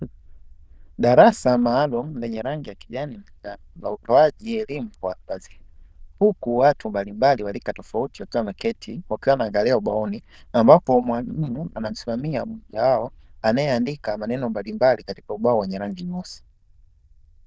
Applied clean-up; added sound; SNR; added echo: neural diffusion model UNIVERSE++.